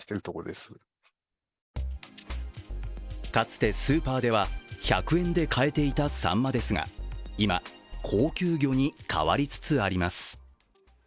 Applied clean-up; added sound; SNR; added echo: none; none; none; none.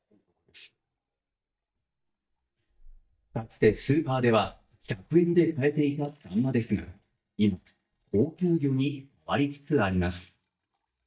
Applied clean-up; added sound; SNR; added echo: neural mask model DeepFilterNet 3.